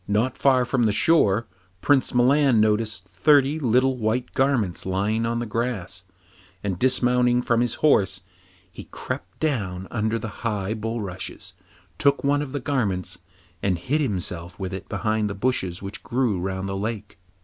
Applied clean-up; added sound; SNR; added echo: none; none; none; none.